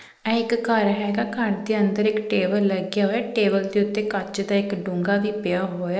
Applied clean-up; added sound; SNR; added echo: neural mask model Resemble Enhance denoiser.